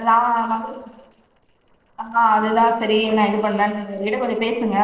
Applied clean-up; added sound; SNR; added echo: neural separator model SepFormer DNS4.